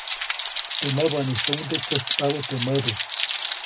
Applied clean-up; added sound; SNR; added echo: none; Rain; 1 dB; reverberation time 0.2 s.